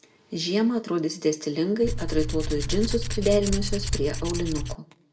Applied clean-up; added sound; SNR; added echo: none; Tools; 1 dB; reverberation time 0.4 s.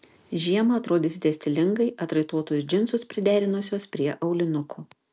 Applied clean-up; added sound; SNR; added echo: none; none; none; none.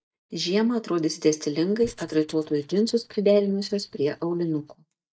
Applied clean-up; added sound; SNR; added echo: neural mask model DeepFilterNet 3.